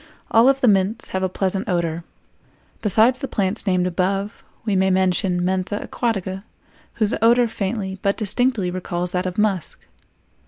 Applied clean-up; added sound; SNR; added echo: none; none; none; none.